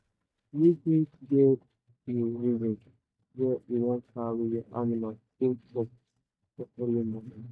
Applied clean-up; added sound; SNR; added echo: neural mask model DeepFilterNet 3.